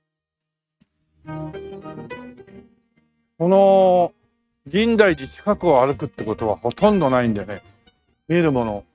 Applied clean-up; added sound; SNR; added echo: neural mask model RNNoise.